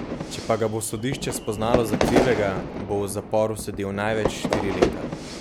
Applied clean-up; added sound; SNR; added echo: none; Fire / Fireworks; 1 dB; none.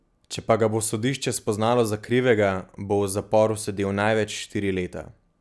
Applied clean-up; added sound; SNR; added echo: none; none; none; none.